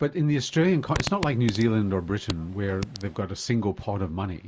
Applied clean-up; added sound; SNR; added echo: none; Fart; 11 dB; none.